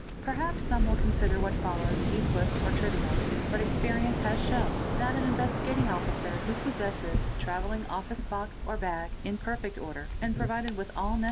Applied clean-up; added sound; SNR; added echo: none; Waves, surf; -4 dB; none.